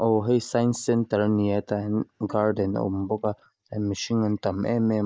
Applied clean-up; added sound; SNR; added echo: neural mask model Resemble Enhance denoiser.